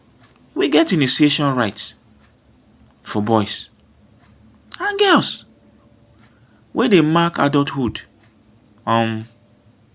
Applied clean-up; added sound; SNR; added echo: none; none; none; none.